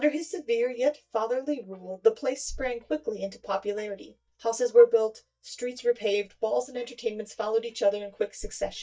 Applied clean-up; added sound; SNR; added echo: neural mask model DeepFilterNet 3.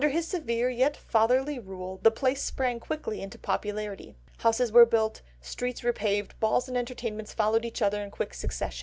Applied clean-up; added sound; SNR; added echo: none; none; none; none.